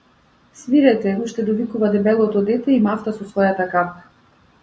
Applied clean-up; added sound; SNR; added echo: none; none; none; none.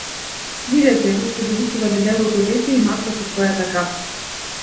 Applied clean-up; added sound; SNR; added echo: none; Water; 9 dB; reverberation time 0.8 s.